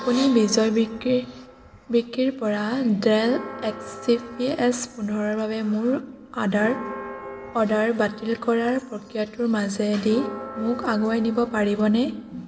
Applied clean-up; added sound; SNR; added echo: none; Church bell; 16 dB; reverberation time 1.0 s.